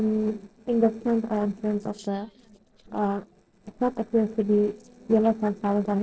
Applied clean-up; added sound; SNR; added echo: neural separator model SepFormer DNS4.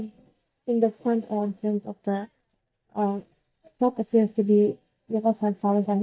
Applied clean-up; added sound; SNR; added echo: neural mask model DeepFilterNet 3.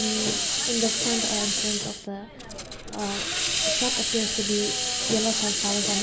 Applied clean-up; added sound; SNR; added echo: none; Hiss; -4 dB; reverberation time 0.6 s.